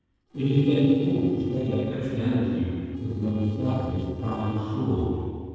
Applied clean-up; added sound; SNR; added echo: neural separator model SepFormer DNS4.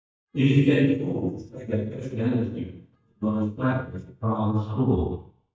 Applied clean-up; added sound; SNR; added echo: neural mask model DeepFilterNet 3.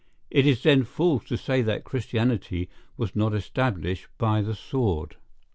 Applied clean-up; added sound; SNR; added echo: none; none; none; none.